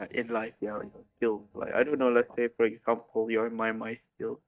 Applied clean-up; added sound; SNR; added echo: neural mask model DeepFilterNet 3.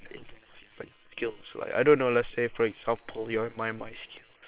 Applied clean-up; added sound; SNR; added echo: neural separator model SepFormer WHAM!.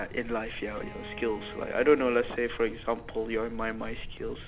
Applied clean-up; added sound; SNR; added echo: none; Bowed string instrument + Cricket; 11 dB; none.